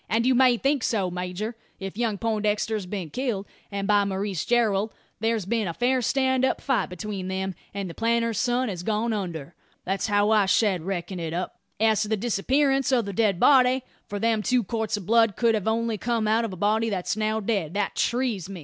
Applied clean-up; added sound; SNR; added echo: none; none; none; none.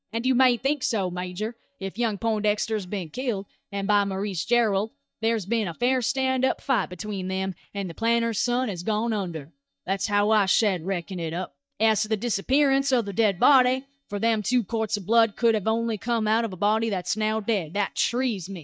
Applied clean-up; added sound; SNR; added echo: neural mask model DeepFilterNet 3.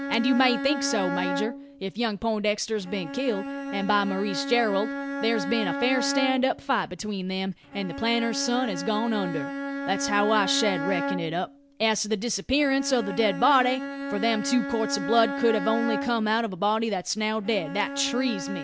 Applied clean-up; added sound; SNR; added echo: none; Bowed string instrument; 6 dB; none.